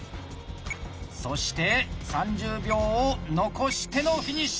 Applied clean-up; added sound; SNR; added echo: none; none; none; none.